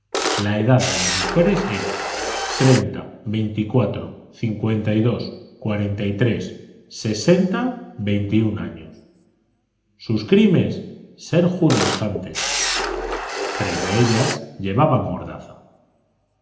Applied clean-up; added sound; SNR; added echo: none; Camera; 3 dB; reverberation time 0.8 s.